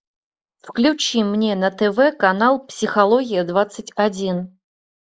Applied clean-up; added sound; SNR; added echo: neural mask model Resemble Enhance denoiser.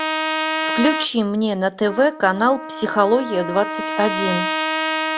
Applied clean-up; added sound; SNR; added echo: none; Trumpet; 4 dB; none.